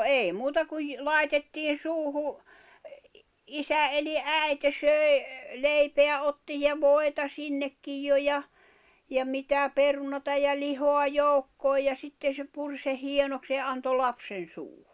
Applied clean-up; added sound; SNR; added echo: none; none; none; none.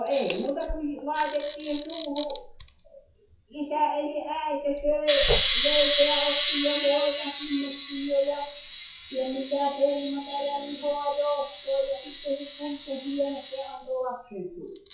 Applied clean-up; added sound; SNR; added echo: classical method WPE with log-MMSE.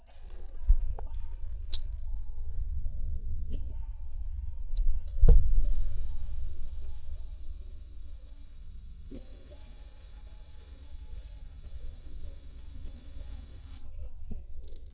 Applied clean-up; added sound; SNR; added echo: neural mask model DeepFilterNet 3.